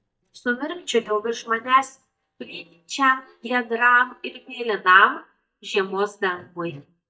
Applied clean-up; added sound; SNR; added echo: neural mask model DeepFilterNet 3.